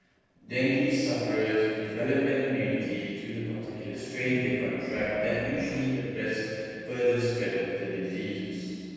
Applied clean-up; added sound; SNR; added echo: neural separator model SepFormer DNS4.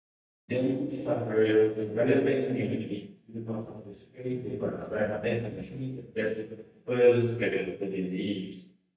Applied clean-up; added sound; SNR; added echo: neural mask model DeepFilterNet 3.